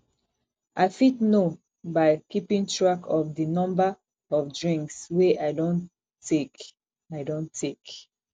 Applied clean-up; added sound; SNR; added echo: none; none; none; none.